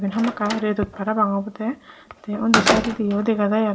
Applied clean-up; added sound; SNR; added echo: none; Slam; 5 dB; reverberation time 0.4 s.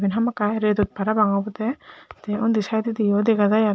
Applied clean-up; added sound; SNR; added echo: none; none; none; none.